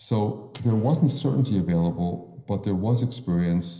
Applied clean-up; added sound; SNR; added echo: neural separator model SepFormer DNS4.